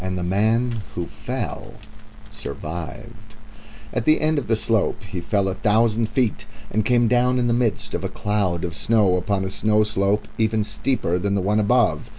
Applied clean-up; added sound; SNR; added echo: none; none; none; none.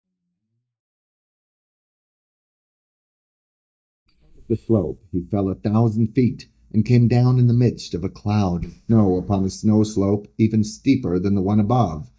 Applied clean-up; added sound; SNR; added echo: neural mask model DeepFilterNet 3.